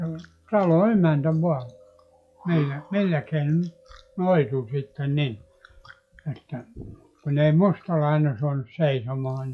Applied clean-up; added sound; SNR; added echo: classical method log-MMSE.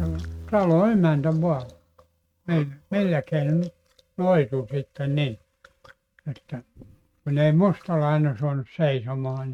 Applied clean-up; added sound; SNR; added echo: neural mask model RNNoise.